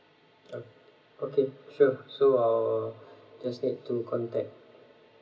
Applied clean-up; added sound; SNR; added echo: none; none; none; reverberation time 0.4 s.